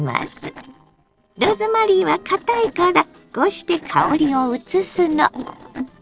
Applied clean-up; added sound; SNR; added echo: neural separator model SepFormer DNS4.